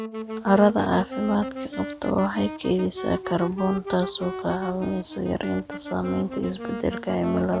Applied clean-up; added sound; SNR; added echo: none; Wind instrument, woodwind instrument; 11 dB; none.